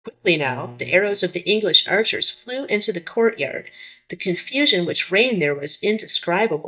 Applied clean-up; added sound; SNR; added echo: neural mask model DeepFilterNet 3.